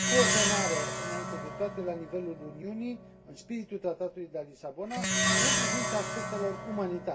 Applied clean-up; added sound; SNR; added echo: none; Plucked string instrument; -3 dB; reverberation time 0.2 s.